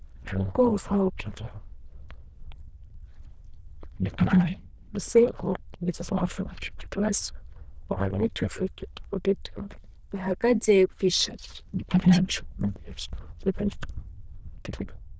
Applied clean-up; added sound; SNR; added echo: neural diffusion model UNIVERSE++.